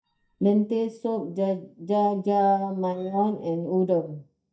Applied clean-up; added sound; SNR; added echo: neural mask model DeepFilterNet 3.